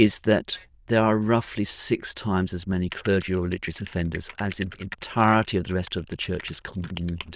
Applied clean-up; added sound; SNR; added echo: neural diffusion model UNIVERSE++.